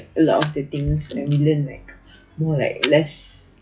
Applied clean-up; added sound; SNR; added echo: classical method log-MMSE.